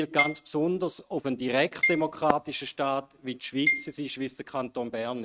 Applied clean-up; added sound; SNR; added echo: neural mask model RNNoise.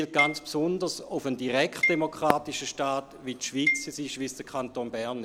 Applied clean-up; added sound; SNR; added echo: none; Marimba, xylophone + Fireworks; 4 dB; none.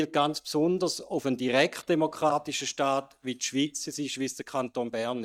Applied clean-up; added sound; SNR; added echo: neural mask model DeepFilterNet 3.